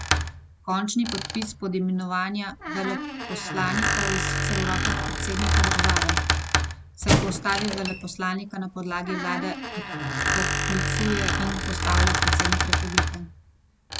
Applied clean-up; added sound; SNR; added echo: none; Squeak + Squeak / Wood; -4 dB; none.